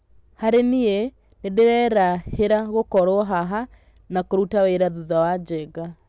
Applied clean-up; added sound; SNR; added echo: none; none; none; none.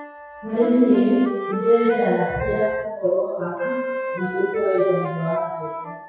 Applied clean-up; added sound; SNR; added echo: classical method WPE with log-MMSE.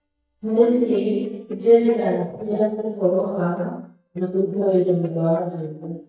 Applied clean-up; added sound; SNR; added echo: neural mask model DeepFilterNet 3.